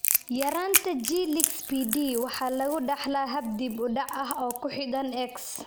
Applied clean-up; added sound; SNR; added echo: none; Crackle; 4 dB; none.